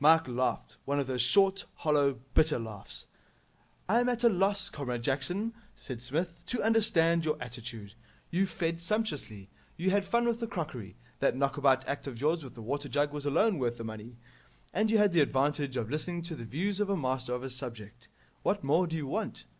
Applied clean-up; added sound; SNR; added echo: none; none; none; none.